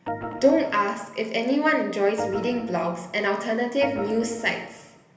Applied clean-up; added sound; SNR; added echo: none; Organ; 11 dB; reverberation time 1.4 s.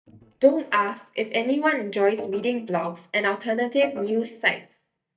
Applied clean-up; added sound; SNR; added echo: neural mask model DeepFilterNet 3.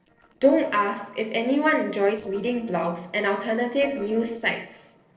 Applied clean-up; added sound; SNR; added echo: neural separator model SepFormer DNS4.